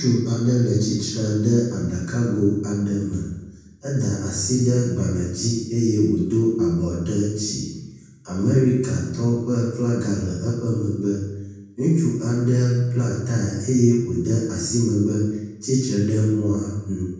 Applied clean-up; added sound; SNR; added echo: none; none; none; reverberation time 1.1 s.